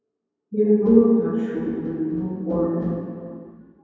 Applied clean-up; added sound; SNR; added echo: none; none; none; reverberation time 2.2 s.